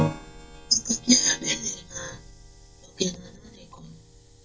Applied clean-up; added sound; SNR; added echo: neural mask model DeepFilterNet 3.